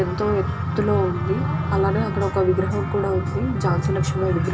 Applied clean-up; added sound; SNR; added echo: none; Trumpet; 20 dB; reverberation time 1.7 s.